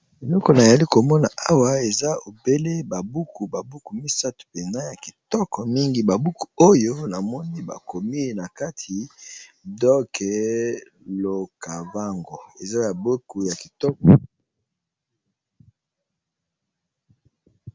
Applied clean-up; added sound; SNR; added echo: none; none; none; none.